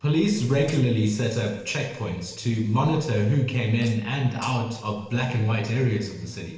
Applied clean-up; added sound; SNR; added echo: neural separator model SepFormer DNS4.